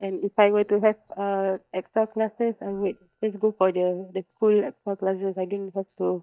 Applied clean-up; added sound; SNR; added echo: neural mask model DeepFilterNet 3.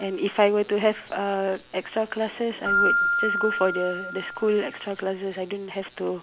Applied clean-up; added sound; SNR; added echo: none; Keyboard (musical); 4 dB; none.